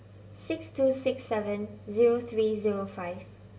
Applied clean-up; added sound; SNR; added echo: none; none; none; reverberation time 0.8 s.